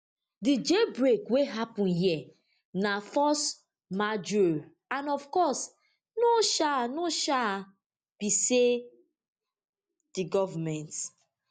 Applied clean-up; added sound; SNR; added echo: none; none; none; none.